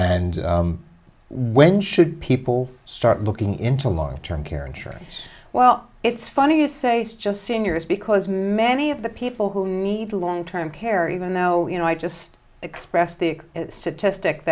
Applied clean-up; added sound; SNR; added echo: none; none; none; none.